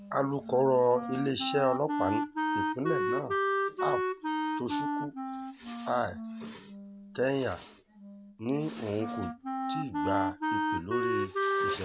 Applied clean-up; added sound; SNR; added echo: none; Wind instrument, woodwind instrument; 1 dB; none.